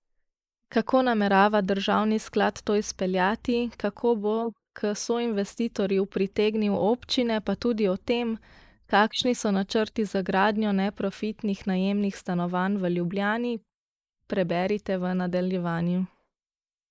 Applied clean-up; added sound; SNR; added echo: neural mask model Resemble Enhance denoiser.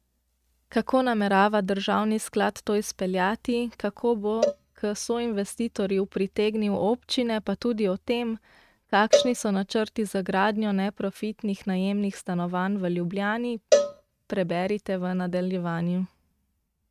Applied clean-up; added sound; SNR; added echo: neural mask model RNNoise.